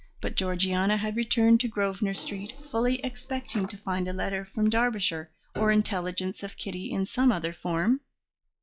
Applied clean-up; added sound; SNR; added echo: classical method log-MMSE.